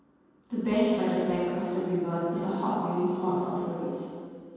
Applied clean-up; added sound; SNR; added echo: none; none; none; reverberation time 2.1 s.